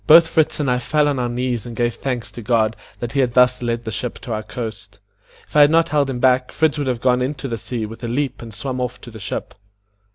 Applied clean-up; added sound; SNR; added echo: none; none; none; none.